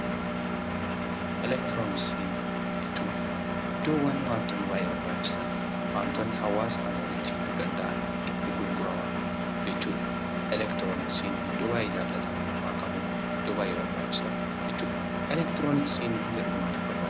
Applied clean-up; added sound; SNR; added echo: none; Engine; -3 dB; none.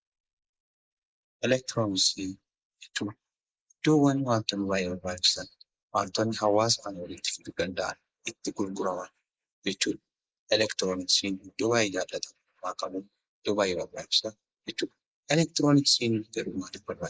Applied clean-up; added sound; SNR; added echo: neural mask model Resemble Enhance denoiser.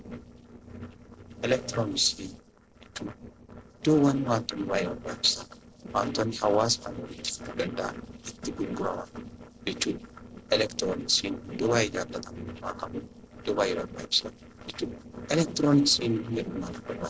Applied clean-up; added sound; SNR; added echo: neural separator model SepFormer DNS4.